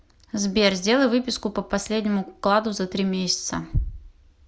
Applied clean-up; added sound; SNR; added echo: none; none; none; none.